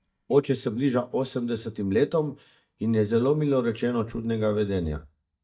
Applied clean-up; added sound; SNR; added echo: neural mask model DeepFilterNet 3.